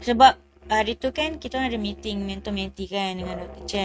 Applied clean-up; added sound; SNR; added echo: neural mask model RNNoise.